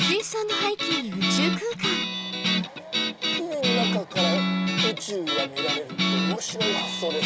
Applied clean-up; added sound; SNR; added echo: none; Guitar; -4 dB; none.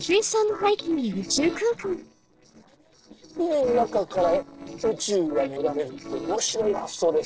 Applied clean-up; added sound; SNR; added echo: neural separator model SepFormer DNS4.